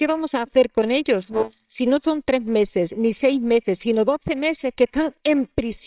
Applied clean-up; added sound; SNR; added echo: neural separator model SepFormer WHAMR!.